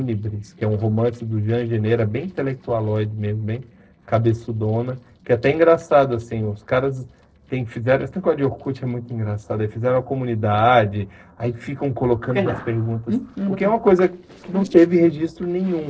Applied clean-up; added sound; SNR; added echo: neural separator model SepFormer DNS4.